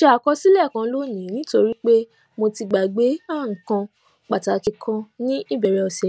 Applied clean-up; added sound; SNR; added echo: none; none; none; none.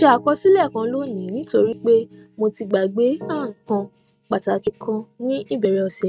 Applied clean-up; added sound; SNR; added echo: neural mask model RNNoise.